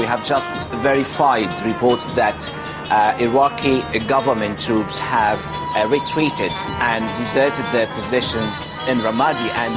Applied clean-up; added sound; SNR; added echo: none; Trumpet; 12 dB; none.